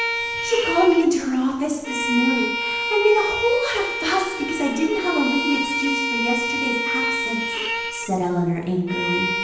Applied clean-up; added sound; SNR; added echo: none; Bowed string instrument; 3 dB; reverberation time 0.9 s.